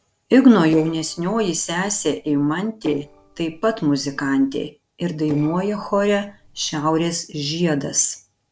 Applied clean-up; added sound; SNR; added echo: neural separator model SepFormer DNS4.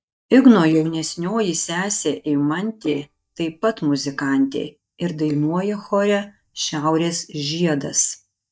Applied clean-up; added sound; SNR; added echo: neural mask model DeepFilterNet 3.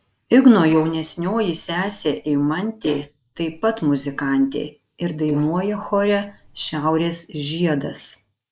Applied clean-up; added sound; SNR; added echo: neural mask model Resemble Enhance denoiser.